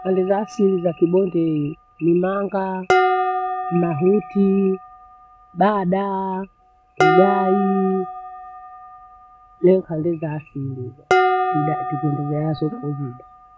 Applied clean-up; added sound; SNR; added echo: none; Dishes, pots, and pans; 4 dB; none.